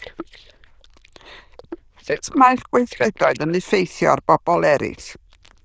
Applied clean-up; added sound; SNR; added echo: neural diffusion model UNIVERSE++.